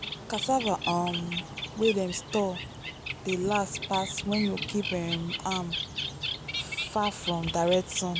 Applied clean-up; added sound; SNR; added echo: none; Bird; 5 dB; none.